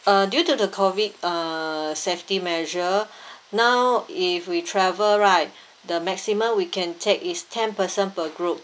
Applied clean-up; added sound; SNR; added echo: none; none; none; none.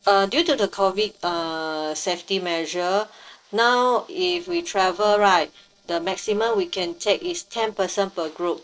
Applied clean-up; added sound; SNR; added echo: neural separator model SepFormer DNS4.